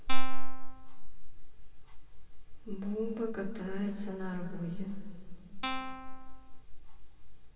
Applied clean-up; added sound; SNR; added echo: none; Guitar; 14 dB; reverberation time 2.6 s.